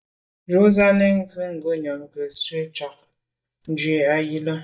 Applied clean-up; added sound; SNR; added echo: neural mask model DeepFilterNet 3.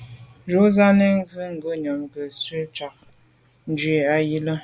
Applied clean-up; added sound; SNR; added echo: none; none; none; none.